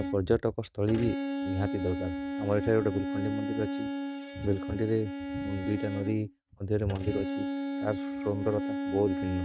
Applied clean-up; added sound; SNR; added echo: neural mask model RNNoise.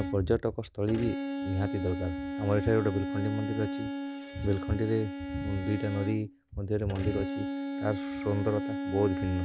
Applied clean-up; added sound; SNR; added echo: none; Bowed string instrument; 4 dB; none.